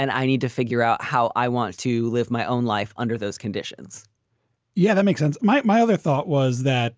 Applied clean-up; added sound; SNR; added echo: none; none; none; none.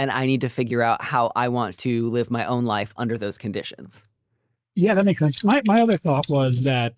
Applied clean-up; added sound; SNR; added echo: neural mask model Resemble Enhance denoiser.